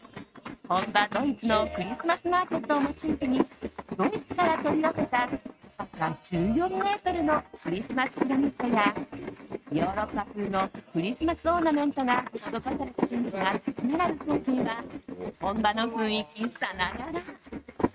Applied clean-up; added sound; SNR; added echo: neural mask model RNNoise.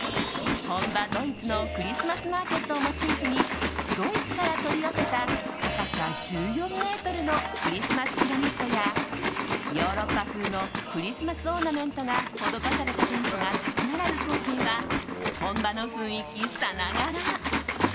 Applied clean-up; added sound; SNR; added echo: none; Liquid; 1 dB; none.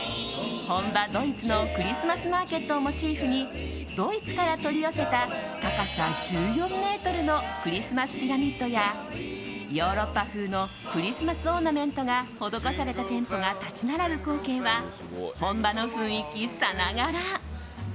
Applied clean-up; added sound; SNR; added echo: none; none; none; none.